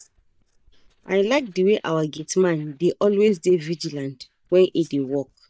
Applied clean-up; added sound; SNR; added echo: neural mask model DeepFilterNet 3.